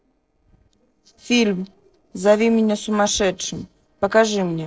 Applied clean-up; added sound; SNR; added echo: neural separator model SepFormer DNS4.